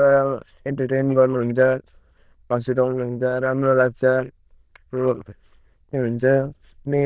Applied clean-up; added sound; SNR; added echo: neural diffusion model UNIVERSE++.